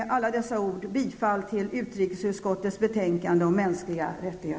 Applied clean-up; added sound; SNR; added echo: none; none; none; none.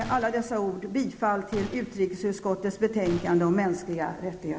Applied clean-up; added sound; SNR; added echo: none; Gunshot, gunfire; 17 dB; none.